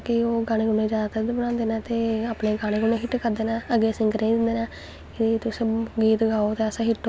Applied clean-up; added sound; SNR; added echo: none; none; none; none.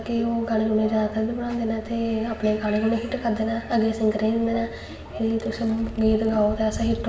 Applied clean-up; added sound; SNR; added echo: none; Microwave oven; 14 dB; reverberation time 0.8 s.